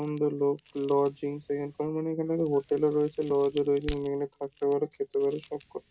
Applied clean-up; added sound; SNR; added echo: none; Crack; 20 dB; reverberation time 0.3 s.